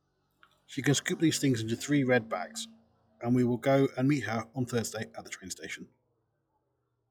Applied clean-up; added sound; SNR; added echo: classical method log-MMSE.